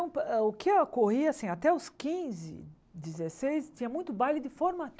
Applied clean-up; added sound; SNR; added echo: none; none; none; none.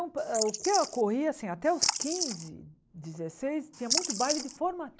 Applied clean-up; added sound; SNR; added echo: neural mask model Resemble Enhance denoiser.